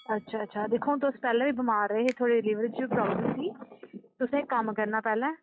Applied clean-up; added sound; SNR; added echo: classical method log-MMSE.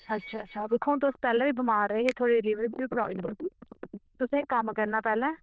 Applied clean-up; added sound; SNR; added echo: neural diffusion model UNIVERSE++.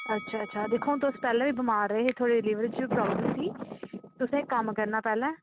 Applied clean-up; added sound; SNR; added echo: none; Finger snapping + Bell; 20 dB; none.